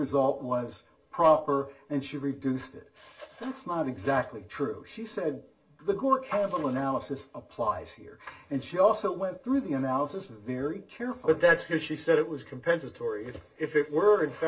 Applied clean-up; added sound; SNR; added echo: none; none; none; reverberation time 0.1 s.